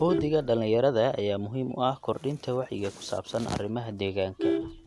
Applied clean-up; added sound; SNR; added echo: none; Vehicle horn, car horn, honking; 8 dB; none.